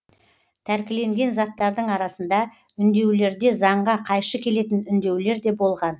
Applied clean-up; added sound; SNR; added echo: none; none; none; none.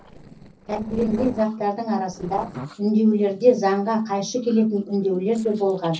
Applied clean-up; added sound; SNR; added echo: neural separator model SepFormer DNS4.